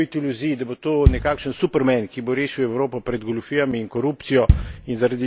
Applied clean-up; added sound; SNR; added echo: none; Bass drum; -2 dB; none.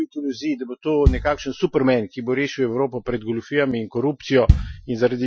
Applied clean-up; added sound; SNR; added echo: classical method Wiener filter.